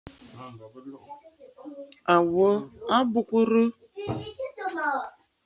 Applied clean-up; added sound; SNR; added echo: none; none; none; none.